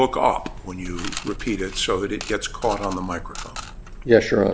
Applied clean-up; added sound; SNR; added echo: none; Coin (dropping) / Mechanisms; 16 dB; none.